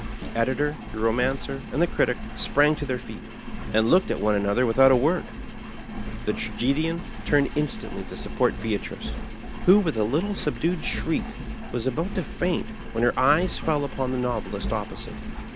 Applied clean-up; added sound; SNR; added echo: none; Engine; 8 dB; none.